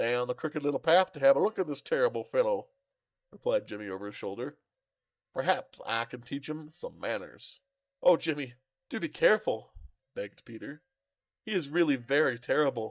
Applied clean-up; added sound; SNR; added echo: neural mask model DeepFilterNet 3.